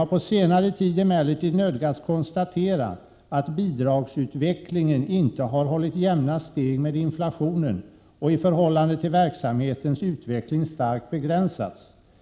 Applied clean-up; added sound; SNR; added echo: none; none; none; none.